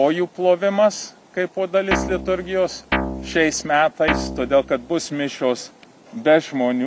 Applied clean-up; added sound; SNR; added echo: none; Guitar; 6 dB; none.